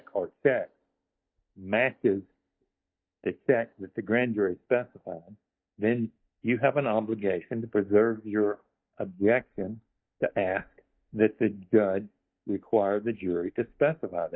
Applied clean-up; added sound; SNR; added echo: neural mask model DeepFilterNet 3.